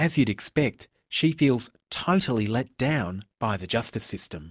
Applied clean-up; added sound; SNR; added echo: none; none; none; none.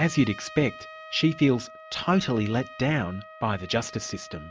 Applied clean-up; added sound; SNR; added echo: none; Trumpet; 17 dB; none.